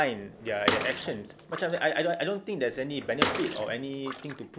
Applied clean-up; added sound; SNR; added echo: none; Bathtub (filling or washing) / Water / Splash, splatter; 3 dB; none.